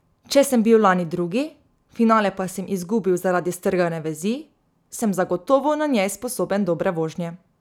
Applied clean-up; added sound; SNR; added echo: none; none; none; none.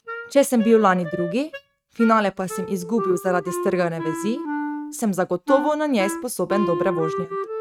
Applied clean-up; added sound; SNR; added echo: neural mask model RNNoise.